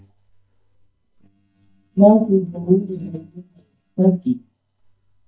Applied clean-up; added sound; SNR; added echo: neural mask model DeepFilterNet 3.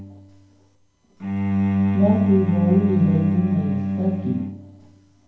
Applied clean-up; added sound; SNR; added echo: none; Bowed string instrument; -1 dB; reverberation time 0.9 s.